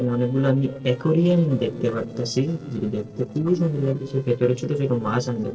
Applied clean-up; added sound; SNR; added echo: neural separator model SepFormer DNS4.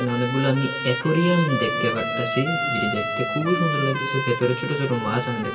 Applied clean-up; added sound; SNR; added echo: none; Trumpet; 4 dB; reverberation time 2.3 s.